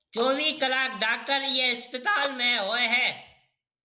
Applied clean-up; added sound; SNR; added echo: neural separator model SepFormer DNS4.